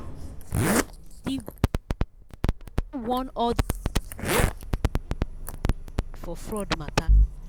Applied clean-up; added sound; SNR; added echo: none; Sliding door + Zipper (clothing); 5 dB; none.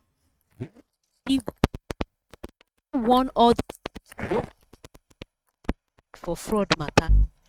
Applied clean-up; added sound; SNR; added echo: neural mask model RNNoise.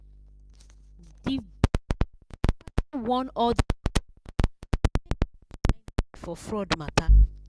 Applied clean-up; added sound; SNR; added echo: none; none; none; none.